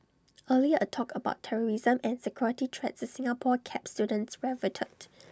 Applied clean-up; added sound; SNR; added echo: none; none; none; none.